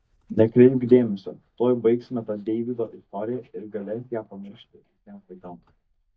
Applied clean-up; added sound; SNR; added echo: neural mask model DeepFilterNet 3.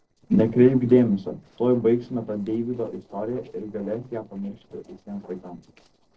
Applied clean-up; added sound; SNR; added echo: neural separator model SepFormer DNS4.